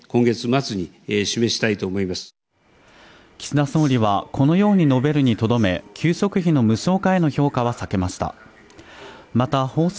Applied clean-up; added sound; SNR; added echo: none; none; none; none.